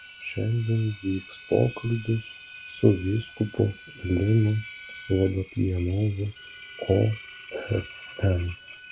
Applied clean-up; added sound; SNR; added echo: none; Engine + Bowed string instrument; 17 dB; none.